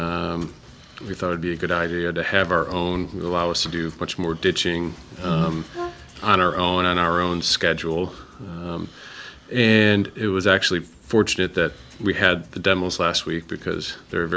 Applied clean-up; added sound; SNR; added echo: none; Brass instrument; 13 dB; none.